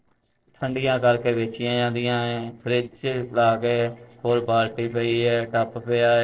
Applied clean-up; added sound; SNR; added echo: neural separator model SepFormer DNS4.